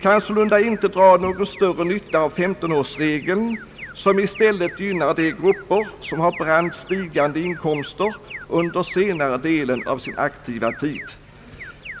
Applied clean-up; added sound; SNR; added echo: none; Alarm; 18 dB; none.